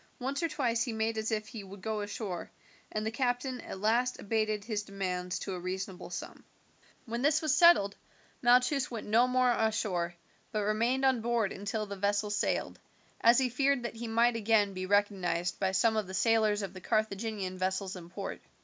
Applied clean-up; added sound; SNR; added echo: none; none; none; none.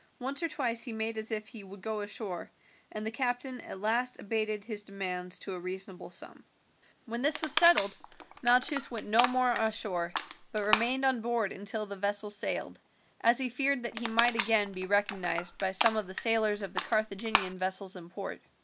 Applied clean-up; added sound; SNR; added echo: none; Crushing; 3 dB; none.